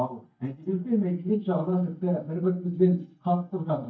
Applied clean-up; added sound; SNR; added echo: neural mask model DeepFilterNet 3.